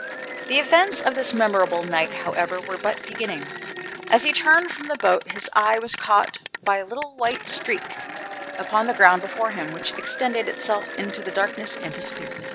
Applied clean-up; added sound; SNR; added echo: none; Applause / Cheering; 11 dB; none.